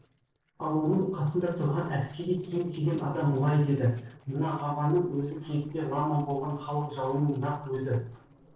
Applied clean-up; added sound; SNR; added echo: neural separator model SepFormer DNS4.